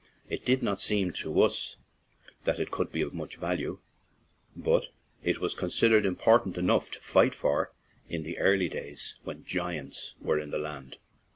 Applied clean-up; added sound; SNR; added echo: none; none; none; none.